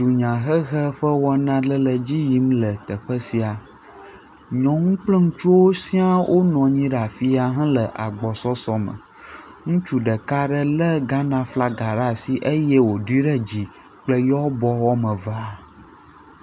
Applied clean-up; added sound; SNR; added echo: none; none; none; none.